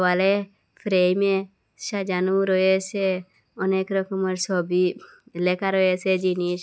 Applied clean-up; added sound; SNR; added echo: none; none; none; none.